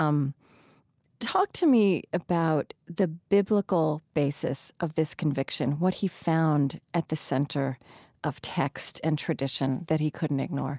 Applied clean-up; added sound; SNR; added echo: none; none; none; none.